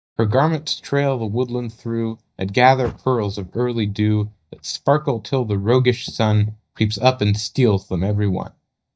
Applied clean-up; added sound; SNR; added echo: neural mask model DeepFilterNet 3.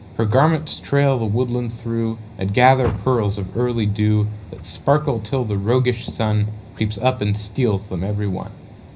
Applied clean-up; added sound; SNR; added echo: none; Car; 20 dB; reverberation time 0.5 s.